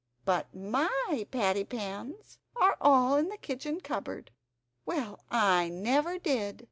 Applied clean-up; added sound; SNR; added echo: none; none; none; none.